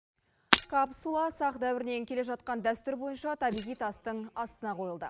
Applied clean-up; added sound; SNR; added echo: neural mask model Resemble Enhance denoiser.